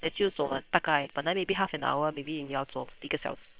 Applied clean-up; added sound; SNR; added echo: neural separator model SepFormer WHAM!.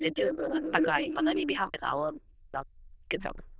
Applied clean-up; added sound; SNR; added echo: neural diffusion model UNIVERSE++.